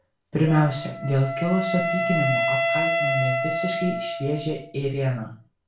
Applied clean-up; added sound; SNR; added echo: none; Wind instrument, woodwind instrument; 2 dB; reverberation time 0.3 s.